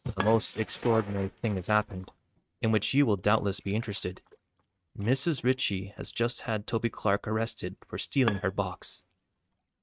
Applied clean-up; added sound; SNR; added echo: neural mask model RNNoise.